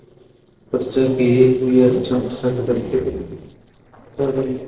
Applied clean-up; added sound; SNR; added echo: neural separator model SepFormer DNS4.